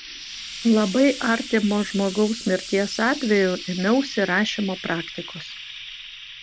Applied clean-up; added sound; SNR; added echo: none; Frying (food); 13 dB; none.